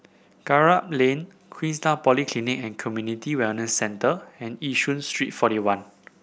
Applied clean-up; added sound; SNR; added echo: none; none; none; none.